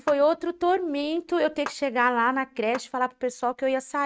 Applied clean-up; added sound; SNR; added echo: neural mask model RNNoise.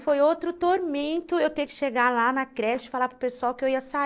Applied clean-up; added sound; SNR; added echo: neural separator model SepFormer DNS4.